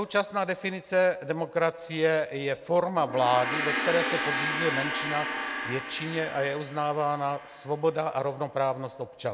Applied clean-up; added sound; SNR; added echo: none; Gong; 7 dB; none.